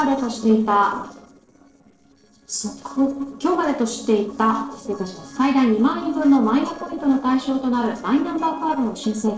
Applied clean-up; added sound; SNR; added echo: neural separator model SepFormer DNS4.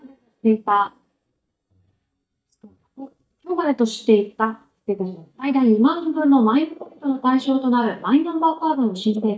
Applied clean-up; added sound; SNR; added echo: neural mask model DeepFilterNet 3.